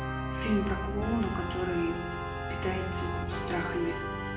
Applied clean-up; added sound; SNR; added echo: none; Organ; 0 dB; reverberation time 0.7 s.